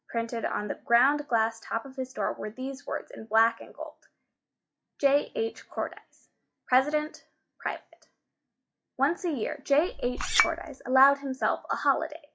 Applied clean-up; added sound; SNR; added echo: classical method log-MMSE.